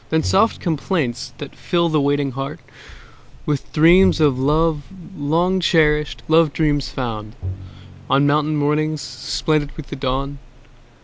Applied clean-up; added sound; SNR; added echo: none; Bowed string instrument; 16 dB; none.